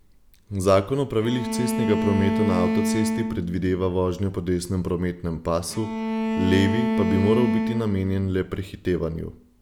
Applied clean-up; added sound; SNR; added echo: none; Bowed string instrument; 2 dB; none.